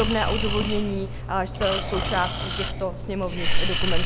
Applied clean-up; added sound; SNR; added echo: none; Breathing; -3 dB; none.